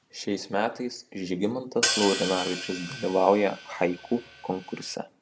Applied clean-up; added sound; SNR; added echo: none; Hi-hat; 5 dB; none.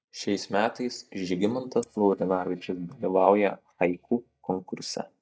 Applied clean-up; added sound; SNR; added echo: neural mask model DeepFilterNet 3.